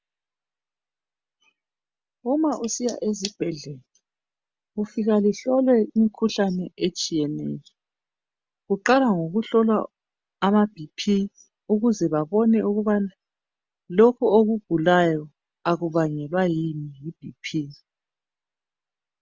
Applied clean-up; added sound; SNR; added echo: none; none; none; none.